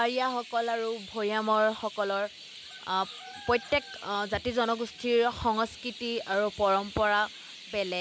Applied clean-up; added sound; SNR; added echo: none; Chirp, tweet; 16 dB; none.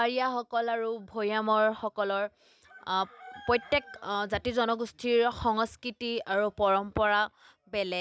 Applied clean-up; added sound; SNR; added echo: none; none; none; none.